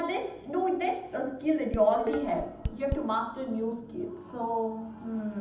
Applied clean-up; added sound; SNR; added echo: none; Dishes, pots, and pans; 6 dB; reverberation time 0.8 s.